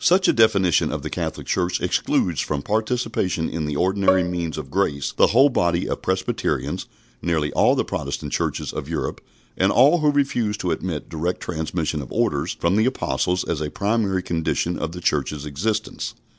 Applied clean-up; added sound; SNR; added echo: none; Bowed string instrument; 6 dB; none.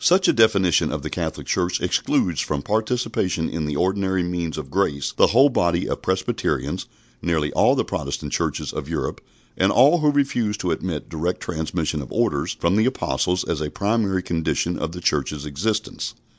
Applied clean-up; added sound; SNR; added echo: none; none; none; none.